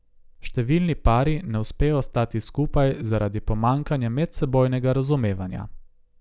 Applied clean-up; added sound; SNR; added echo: none; none; none; none.